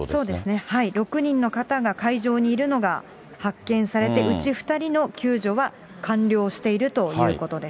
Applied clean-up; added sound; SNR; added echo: none; none; none; none.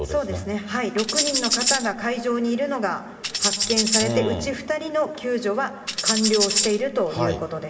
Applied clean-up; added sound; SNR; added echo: none; Tambourine; 1 dB; reverberation time 2.7 s.